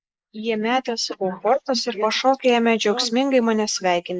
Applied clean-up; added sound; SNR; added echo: neural mask model Resemble Enhance denoiser.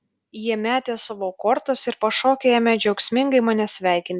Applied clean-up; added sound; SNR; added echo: none; none; none; none.